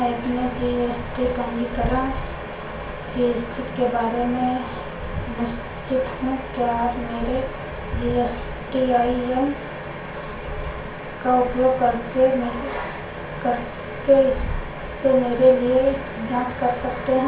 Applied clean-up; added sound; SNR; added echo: none; none; none; reverberation time 0.4 s.